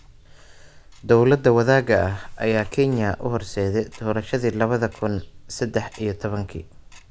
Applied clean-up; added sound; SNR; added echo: none; Tick-tock; 19 dB; none.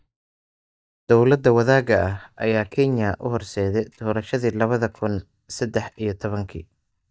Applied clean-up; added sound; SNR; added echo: neural mask model DeepFilterNet 3.